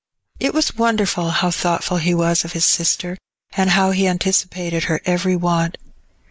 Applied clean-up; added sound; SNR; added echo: neural mask model Resemble Enhance denoiser.